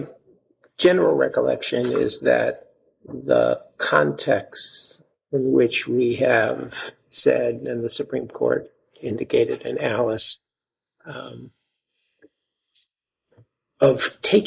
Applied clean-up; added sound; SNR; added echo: neural mask model Resemble Enhance denoiser.